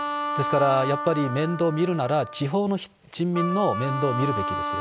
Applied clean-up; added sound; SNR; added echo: none; Wind instrument, woodwind instrument; 5 dB; none.